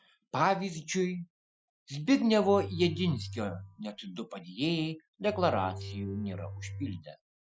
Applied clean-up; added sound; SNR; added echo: classical method Wiener filter.